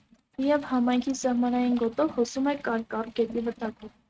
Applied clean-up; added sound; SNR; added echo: neural mask model RNNoise.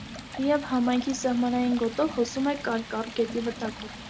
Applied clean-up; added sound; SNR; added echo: none; Stream; 12 dB; none.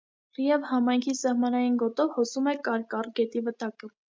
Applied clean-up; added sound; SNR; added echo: none; none; none; none.